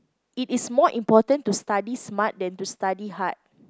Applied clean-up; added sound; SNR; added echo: none; none; none; none.